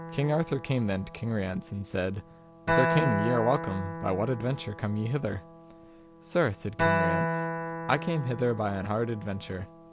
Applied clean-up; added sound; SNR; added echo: none; Acoustic guitar; 3 dB; none.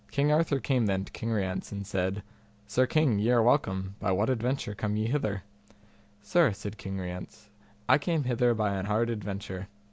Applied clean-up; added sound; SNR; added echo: none; none; none; none.